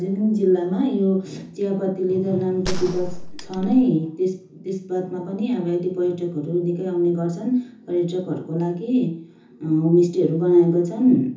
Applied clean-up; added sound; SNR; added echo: none; Gunshot, gunfire; 5 dB; reverberation time 0.6 s.